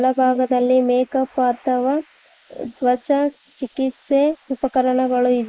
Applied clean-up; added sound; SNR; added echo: neural mask model Resemble Enhance denoiser.